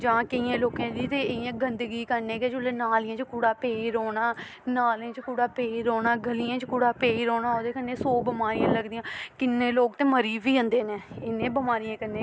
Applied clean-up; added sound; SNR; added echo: none; none; none; none.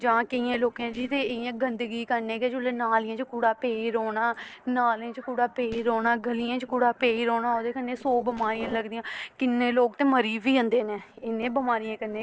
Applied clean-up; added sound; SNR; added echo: neural separator model SepFormer DNS4.